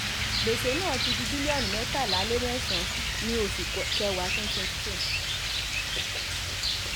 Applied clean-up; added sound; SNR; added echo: none; Rain; -5 dB; none.